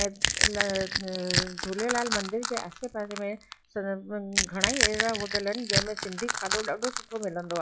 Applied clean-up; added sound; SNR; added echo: classical method log-MMSE.